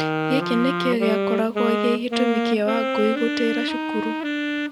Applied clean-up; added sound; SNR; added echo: none; Wind instrument, woodwind instrument; 0 dB; none.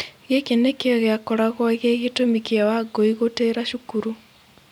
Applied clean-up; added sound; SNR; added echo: none; none; none; none.